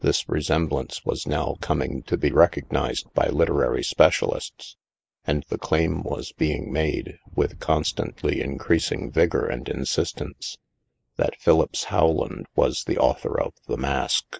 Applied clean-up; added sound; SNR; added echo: neural mask model Resemble Enhance denoiser.